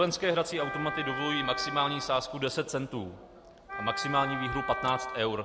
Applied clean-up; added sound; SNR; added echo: none; Wind instrument, woodwind instrument; 6 dB; none.